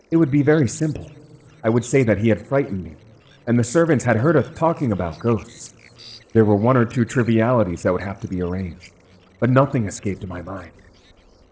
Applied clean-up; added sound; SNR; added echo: neural separator model SepFormer DNS4.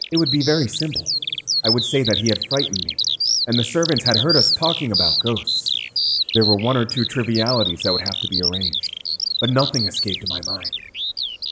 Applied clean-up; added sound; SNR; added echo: none; Bird vocalization, bird call, bird song; 0 dB; reverberation time 2.5 s.